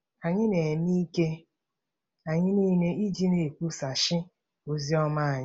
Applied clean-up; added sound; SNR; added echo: none; none; none; none.